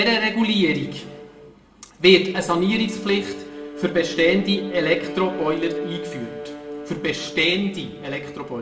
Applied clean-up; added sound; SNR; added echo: none; Bowed string instrument; 12 dB; reverberation time 0.6 s.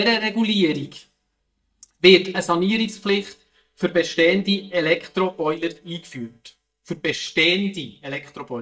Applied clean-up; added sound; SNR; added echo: neural mask model DeepFilterNet 3.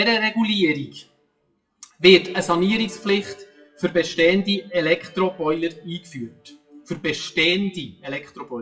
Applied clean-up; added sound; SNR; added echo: classical method WPE with log-MMSE.